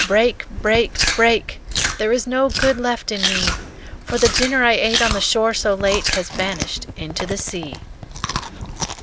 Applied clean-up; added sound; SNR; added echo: none; Chewing, mastication; 4 dB; none.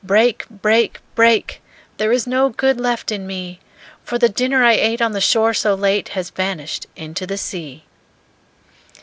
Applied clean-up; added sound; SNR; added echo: none; none; none; none.